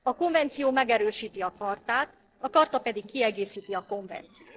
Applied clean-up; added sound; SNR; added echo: neural separator model SepFormer DNS4.